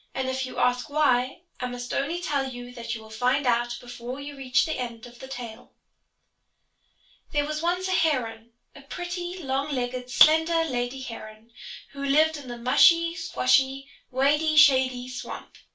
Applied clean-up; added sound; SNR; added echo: none; none; none; reverberation time 0.2 s.